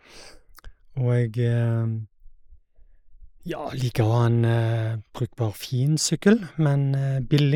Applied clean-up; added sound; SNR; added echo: neural mask model Resemble Enhance denoiser.